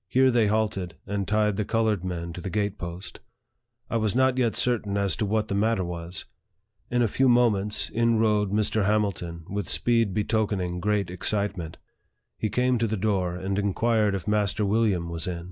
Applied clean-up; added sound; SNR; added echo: none; none; none; none.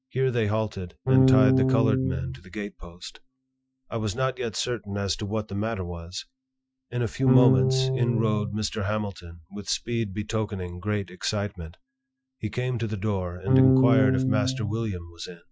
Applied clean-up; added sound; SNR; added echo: classical method Wiener filter.